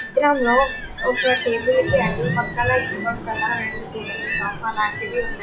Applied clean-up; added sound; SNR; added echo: classical method WPE with log-MMSE.